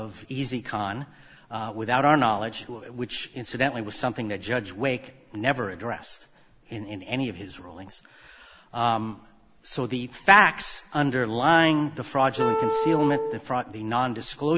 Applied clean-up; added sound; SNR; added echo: none; Wind instrument, woodwind instrument; 0 dB; none.